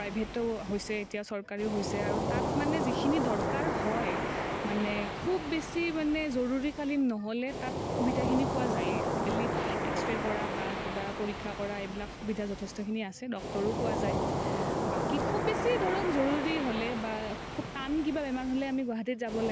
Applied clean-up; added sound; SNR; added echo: none; Waves, surf; 0 dB; none.